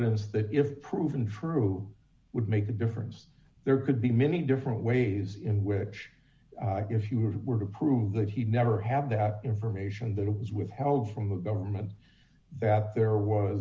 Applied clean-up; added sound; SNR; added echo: none; none; none; none.